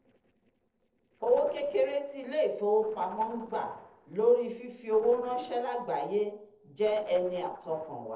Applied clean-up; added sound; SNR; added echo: neural separator model SepFormer DNS4.